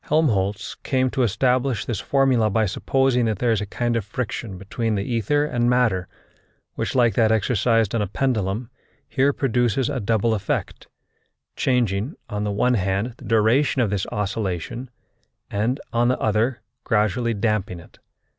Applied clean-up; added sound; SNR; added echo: none; none; none; none.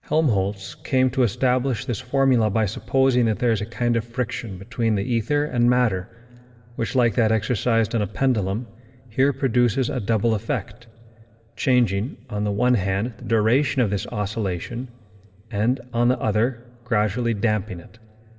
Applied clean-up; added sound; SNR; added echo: none; none; none; reverberation time 1.6 s.